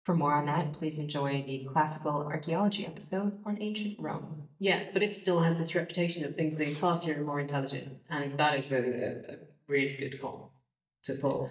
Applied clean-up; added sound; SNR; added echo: neural mask model DeepFilterNet 3.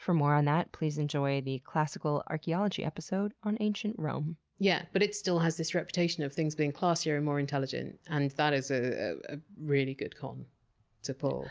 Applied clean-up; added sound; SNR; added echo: none; none; none; none.